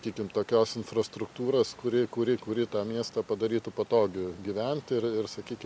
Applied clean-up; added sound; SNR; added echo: none; none; none; none.